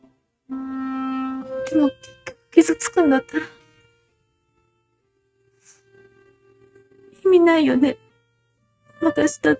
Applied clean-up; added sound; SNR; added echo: neural mask model RNNoise.